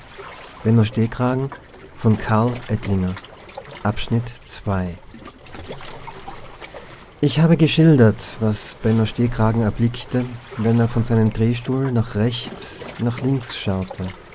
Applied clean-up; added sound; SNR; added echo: none; Waves, surf; 18 dB; none.